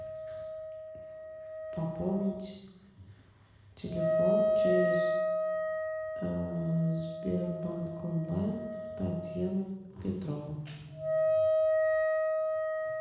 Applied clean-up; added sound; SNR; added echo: none; Wind instrument, woodwind instrument; -4 dB; reverberation time 0.9 s.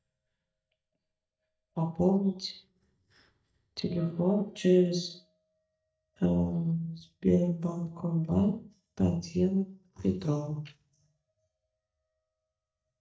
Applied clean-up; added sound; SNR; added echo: neural mask model DeepFilterNet 3.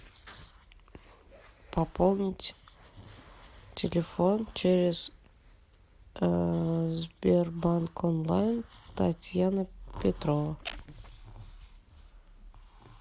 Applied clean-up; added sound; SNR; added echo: none; none; none; none.